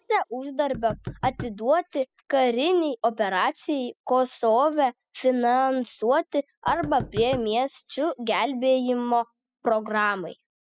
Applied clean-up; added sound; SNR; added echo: classical method spectral subtraction.